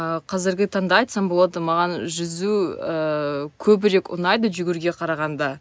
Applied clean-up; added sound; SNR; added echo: none; none; none; none.